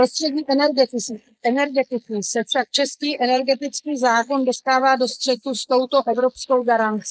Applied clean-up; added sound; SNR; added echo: neural mask model Resemble Enhance denoiser.